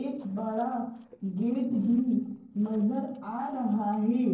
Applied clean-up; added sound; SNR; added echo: neural separator model SepFormer DNS4.